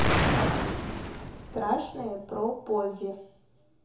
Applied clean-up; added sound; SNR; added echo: none; Explosion; -3 dB; reverberation time 0.7 s.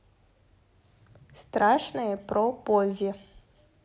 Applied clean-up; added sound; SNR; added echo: none; none; none; none.